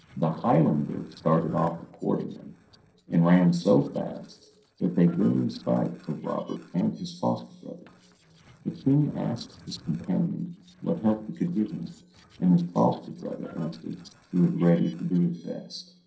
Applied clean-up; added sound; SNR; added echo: neural separator model SepFormer DNS4.